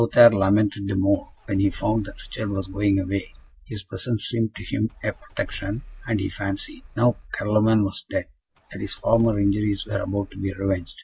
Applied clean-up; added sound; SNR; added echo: none; Engine starting / Car; 18 dB; none.